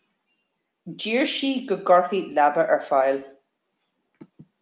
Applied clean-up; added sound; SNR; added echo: none; none; none; none.